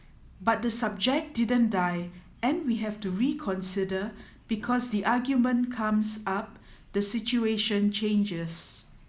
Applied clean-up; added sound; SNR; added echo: none; none; none; none.